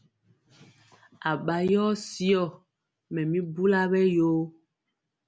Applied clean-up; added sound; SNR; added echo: none; none; none; none.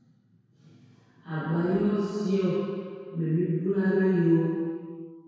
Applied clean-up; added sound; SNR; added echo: none; none; none; reverberation time 2.0 s.